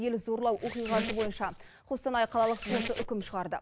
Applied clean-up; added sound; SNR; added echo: none; Squeak; 7 dB; none.